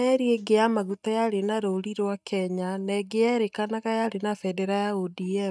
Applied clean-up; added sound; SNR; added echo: neural mask model DeepFilterNet 3.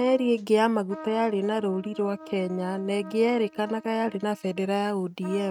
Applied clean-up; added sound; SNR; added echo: neural mask model RNNoise.